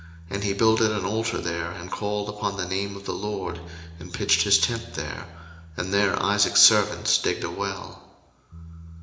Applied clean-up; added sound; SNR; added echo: none; Bass guitar; 19 dB; reverberation time 0.8 s.